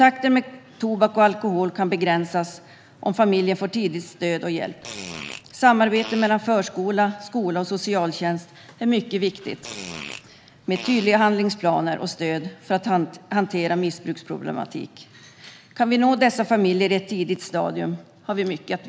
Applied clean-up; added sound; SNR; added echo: none; Fart; 16 dB; none.